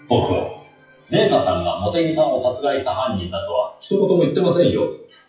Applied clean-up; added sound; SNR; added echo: classical method WPE with log-MMSE.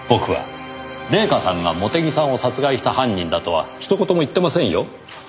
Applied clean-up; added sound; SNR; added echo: none; none; none; none.